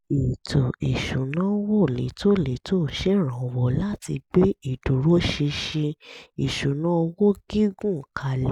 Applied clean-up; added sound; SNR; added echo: none; none; none; none.